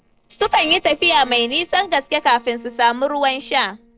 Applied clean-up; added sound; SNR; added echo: neural separator model SepFormer DNS4.